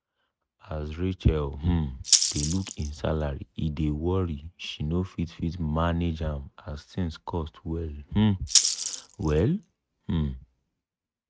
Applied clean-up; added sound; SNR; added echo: neural mask model RNNoise.